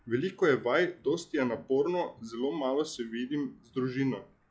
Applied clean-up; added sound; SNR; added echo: classical method log-MMSE.